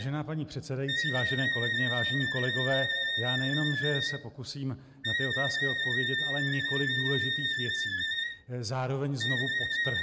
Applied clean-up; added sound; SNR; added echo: none; Wind instrument, woodwind instrument; -2 dB; none.